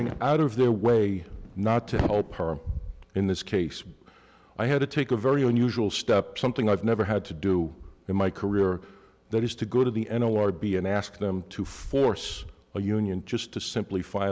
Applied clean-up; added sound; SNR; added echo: none; none; none; none.